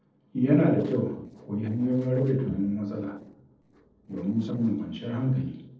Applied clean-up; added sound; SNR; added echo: neural separator model SepFormer DNS4.